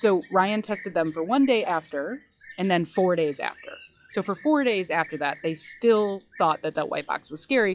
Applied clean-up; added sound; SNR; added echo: classical method log-MMSE.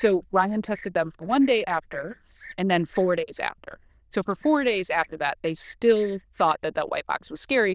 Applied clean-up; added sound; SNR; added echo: neural diffusion model UNIVERSE++.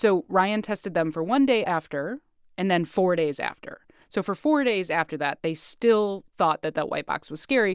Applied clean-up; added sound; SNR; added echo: none; none; none; none.